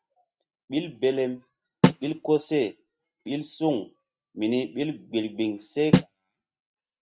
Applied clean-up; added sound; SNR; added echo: neural mask model RNNoise.